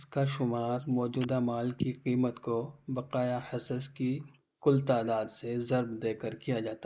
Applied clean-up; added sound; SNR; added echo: neural mask model Resemble Enhance denoiser.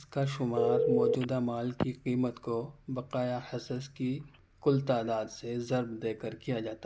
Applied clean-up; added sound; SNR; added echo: none; Telephone; 4 dB; none.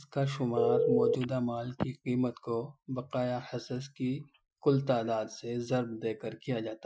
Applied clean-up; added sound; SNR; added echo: classical method Wiener filter.